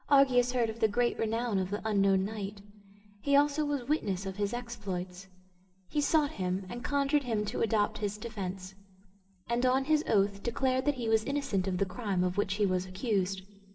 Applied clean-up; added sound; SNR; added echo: none; none; none; reverberation time 1.1 s.